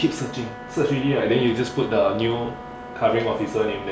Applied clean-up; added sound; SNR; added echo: none; Wind instrument, woodwind instrument; 15 dB; none.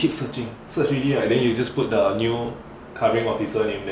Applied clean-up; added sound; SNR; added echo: none; none; none; none.